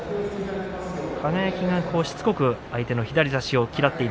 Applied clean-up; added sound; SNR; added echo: none; none; none; none.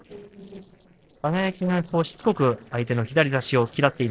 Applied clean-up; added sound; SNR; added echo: neural separator model SepFormer DNS4.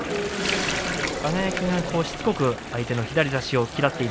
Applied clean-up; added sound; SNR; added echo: none; Toilet flush + Water tap, faucet; 7 dB; none.